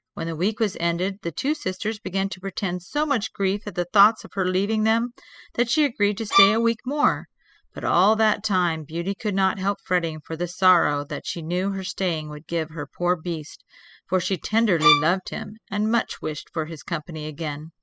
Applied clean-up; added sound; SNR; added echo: classical method spectral subtraction.